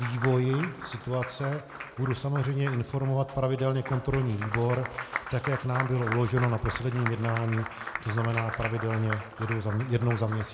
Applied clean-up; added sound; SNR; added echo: none; Applause; 9 dB; none.